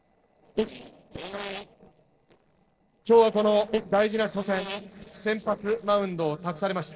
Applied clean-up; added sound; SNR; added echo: neural separator model SepFormer DNS4.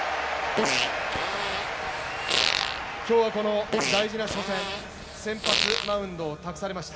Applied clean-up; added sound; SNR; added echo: none; Fart; 1 dB; reverberation time 1.2 s.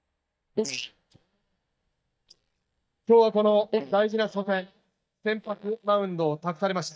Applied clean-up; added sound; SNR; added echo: neural mask model DeepFilterNet 3.